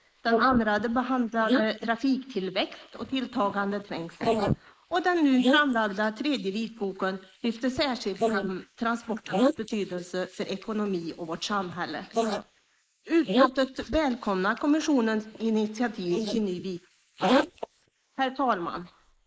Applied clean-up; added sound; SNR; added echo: neural mask model Resemble Enhance denoiser.